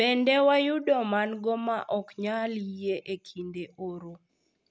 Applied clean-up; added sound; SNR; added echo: none; none; none; none.